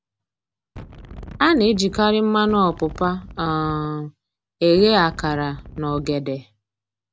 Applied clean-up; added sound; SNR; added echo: none; Wind; 16 dB; none.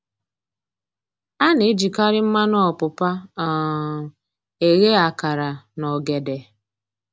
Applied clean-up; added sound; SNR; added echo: none; none; none; none.